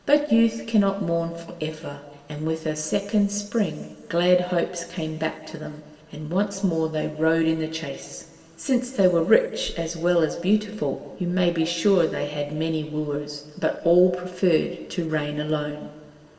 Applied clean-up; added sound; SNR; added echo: none; none; none; reverberation time 2.6 s.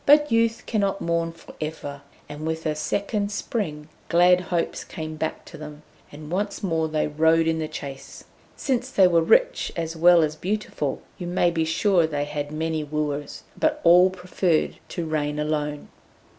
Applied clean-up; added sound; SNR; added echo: none; none; none; none.